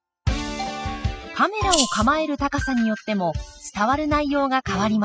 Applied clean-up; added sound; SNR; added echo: classical method spectral subtraction.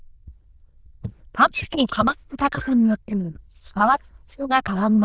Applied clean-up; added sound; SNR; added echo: neural diffusion model UNIVERSE++.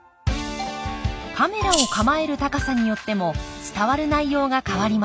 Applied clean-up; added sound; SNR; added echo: none; Rattle (instrument); 1 dB; none.